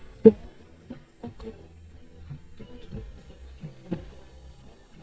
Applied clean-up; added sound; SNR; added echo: neural mask model DeepFilterNet 3.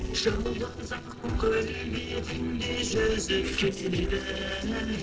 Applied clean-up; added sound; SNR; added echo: neural separator model SepFormer DNS4.